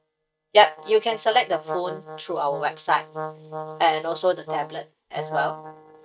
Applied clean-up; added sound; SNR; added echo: neural mask model DeepFilterNet 3.